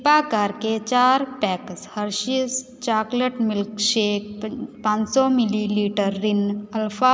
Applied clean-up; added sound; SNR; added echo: none; none; none; none.